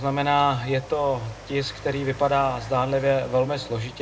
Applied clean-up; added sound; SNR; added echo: none; Rain; 17 dB; reverberation time 0.2 s.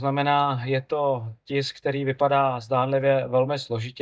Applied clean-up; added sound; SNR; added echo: neural mask model DeepFilterNet 3.